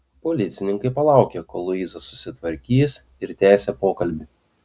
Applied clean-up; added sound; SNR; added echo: none; none; none; none.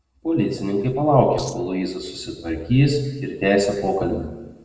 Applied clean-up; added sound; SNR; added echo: neural separator model SepFormer DNS4.